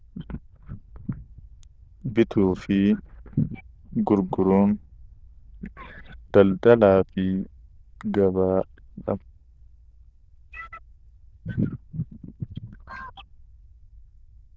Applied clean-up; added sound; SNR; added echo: neural diffusion model UNIVERSE++.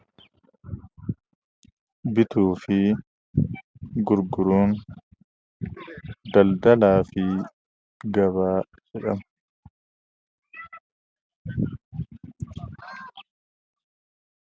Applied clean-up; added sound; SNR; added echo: none; none; none; none.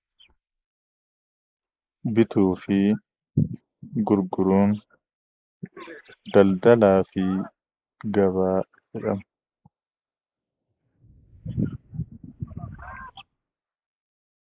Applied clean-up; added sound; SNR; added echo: neural mask model Resemble Enhance denoiser.